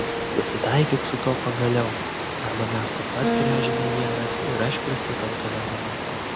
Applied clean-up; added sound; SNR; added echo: none; Water + Acoustic guitar; 0 dB; none.